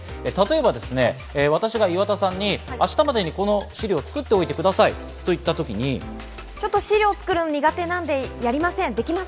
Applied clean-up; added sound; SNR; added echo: none; none; none; none.